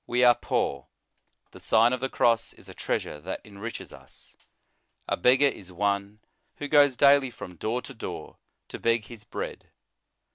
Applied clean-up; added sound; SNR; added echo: none; none; none; none.